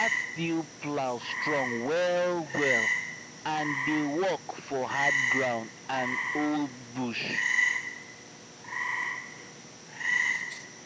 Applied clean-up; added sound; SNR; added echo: none; Frog; 0 dB; none.